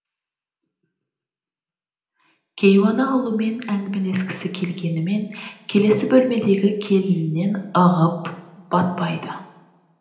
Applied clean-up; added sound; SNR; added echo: none; none; none; reverberation time 0.8 s.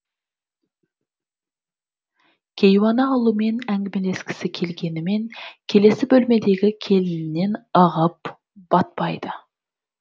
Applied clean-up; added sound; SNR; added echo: none; none; none; none.